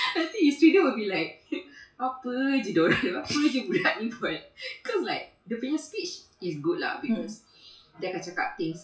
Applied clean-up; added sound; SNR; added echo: classical method WPE with log-MMSE.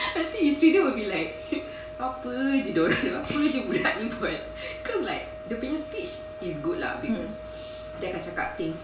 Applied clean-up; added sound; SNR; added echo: none; Organ; 12 dB; reverberation time 0.8 s.